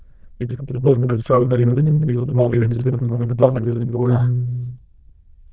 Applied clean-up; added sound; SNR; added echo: neural diffusion model UNIVERSE++.